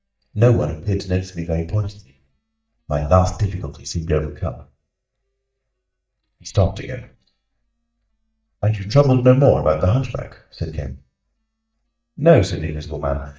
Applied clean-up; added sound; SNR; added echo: neural mask model DeepFilterNet 3.